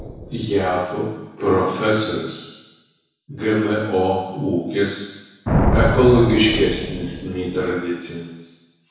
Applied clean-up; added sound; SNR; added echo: none; Thunder; 6 dB; reverberation time 1.0 s.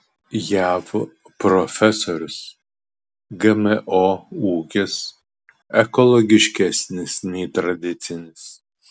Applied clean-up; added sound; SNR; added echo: none; none; none; none.